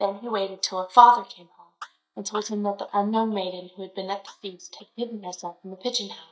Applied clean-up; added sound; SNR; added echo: neural mask model DeepFilterNet 3.